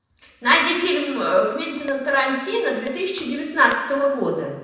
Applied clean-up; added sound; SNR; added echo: neural separator model SepFormer DNS4.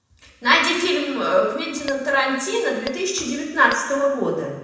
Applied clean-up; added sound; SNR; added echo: none; Tap / Glass; 14 dB; reverberation time 1.0 s.